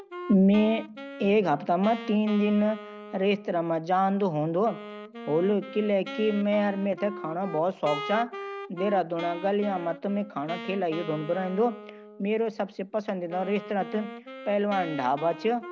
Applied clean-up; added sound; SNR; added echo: none; Wind instrument, woodwind instrument; 13 dB; none.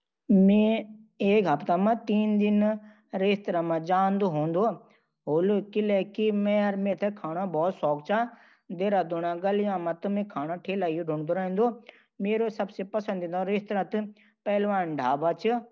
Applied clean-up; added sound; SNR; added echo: none; none; none; none.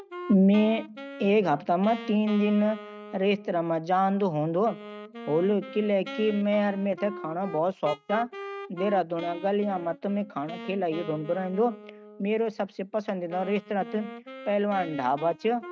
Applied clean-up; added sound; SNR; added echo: neural mask model RNNoise.